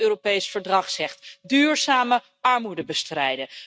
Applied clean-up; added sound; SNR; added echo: neural mask model RNNoise.